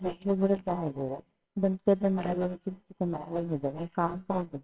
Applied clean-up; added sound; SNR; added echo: neural separator model SepFormer WHAMR!.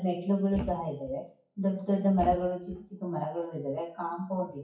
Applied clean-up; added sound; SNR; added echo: classical method WPE with log-MMSE.